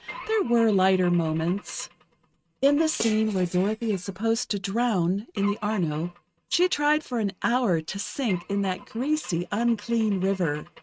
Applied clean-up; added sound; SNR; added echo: neural mask model RNNoise.